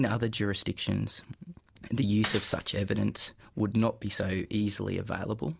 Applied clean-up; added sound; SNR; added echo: none; Shatter / Crushing; 8 dB; none.